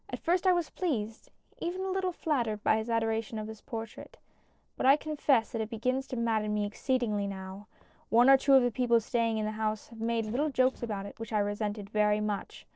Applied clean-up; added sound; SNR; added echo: neural separator model SepFormer DNS4.